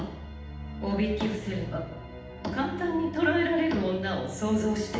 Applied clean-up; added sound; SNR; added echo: none; none; none; reverberation time 0.8 s.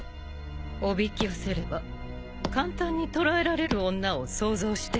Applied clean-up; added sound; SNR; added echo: none; none; none; none.